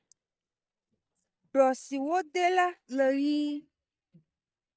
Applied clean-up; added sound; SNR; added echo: neural mask model DeepFilterNet 3.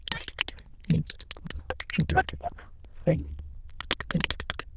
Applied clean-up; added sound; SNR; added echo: neural diffusion model UNIVERSE++.